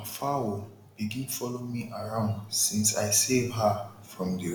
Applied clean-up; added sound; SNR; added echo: none; none; none; reverberation time 0.6 s.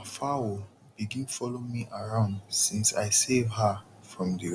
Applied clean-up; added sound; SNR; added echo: none; none; none; none.